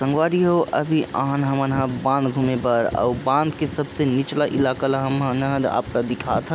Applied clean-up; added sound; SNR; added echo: none; none; none; none.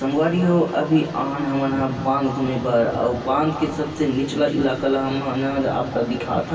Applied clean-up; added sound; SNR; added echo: none; none; none; reverberation time 2.6 s.